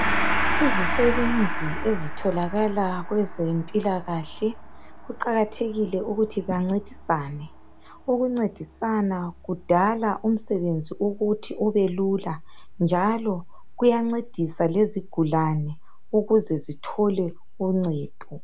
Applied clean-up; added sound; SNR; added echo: none; Gong; 5 dB; none.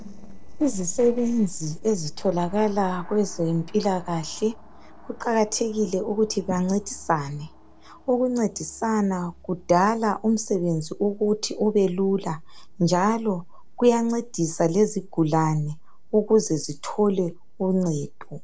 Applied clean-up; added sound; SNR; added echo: neural separator model SepFormer DNS4.